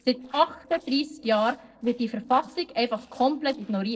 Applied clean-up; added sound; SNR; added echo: neural separator model SepFormer DNS4.